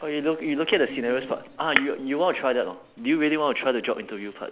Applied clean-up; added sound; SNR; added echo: none; none; none; none.